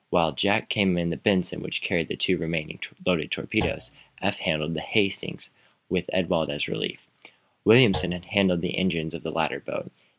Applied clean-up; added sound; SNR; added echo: none; Thump, thud; 14 dB; none.